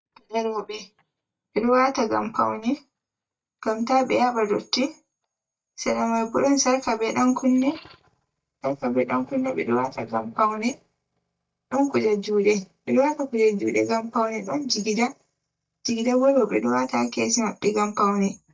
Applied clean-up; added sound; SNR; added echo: neural mask model DeepFilterNet 3.